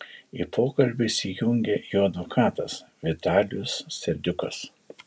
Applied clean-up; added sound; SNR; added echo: none; none; none; none.